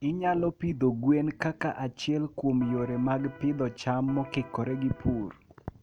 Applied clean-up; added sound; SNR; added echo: none; Electric guitar; 17 dB; none.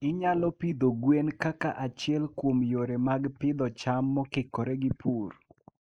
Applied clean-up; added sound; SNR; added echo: neural mask model Resemble Enhance denoiser.